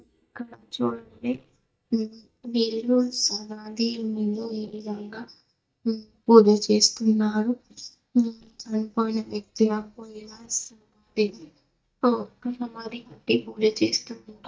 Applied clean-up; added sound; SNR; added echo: neural mask model DeepFilterNet 3.